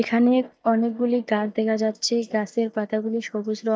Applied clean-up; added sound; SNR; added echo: neural mask model DeepFilterNet 3.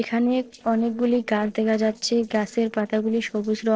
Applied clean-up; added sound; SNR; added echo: neural separator model SepFormer DNS4.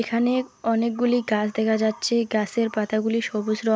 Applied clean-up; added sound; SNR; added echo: none; none; none; none.